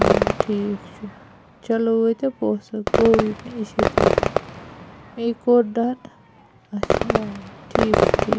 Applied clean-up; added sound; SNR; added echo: none; Fireworks; 0 dB; none.